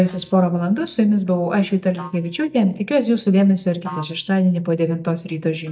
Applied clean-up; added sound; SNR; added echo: neural mask model DeepFilterNet 3.